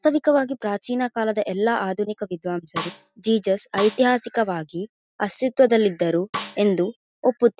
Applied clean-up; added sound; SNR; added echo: none; Snare drum; 11 dB; none.